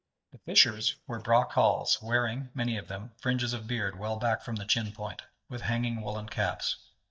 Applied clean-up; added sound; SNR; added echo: neural mask model DeepFilterNet 3.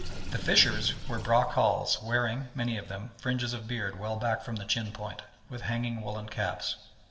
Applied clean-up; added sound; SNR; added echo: none; Sink (filling or washing) / Water; 10 dB; reverberation time 1.9 s.